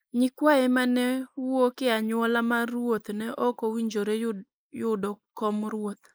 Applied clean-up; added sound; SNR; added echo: neural mask model Resemble Enhance denoiser.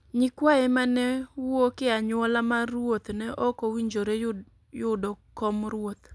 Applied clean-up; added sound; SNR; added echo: none; none; none; none.